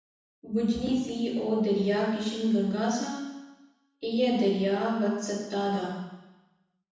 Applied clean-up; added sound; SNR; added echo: none; none; none; reverberation time 1.1 s.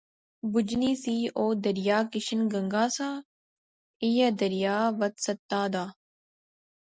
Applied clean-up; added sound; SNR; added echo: none; none; none; none.